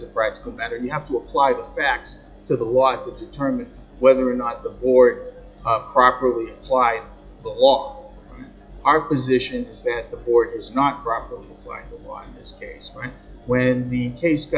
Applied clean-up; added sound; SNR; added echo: classical method log-MMSE.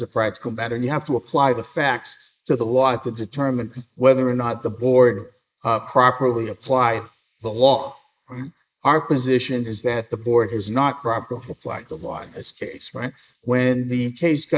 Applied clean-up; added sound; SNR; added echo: neural mask model Resemble Enhance denoiser.